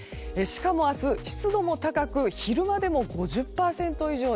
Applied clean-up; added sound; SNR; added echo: none; none; none; none.